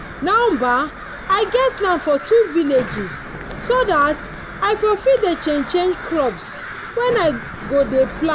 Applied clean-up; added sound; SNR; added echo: none; Sliding door + Crow; 12 dB; none.